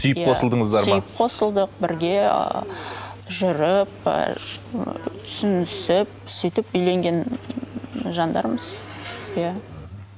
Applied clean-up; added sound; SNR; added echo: none; Subway, metro, underground; 17 dB; none.